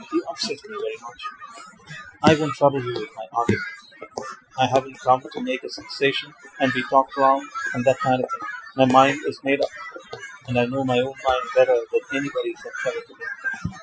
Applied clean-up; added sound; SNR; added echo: classical method Wiener filter.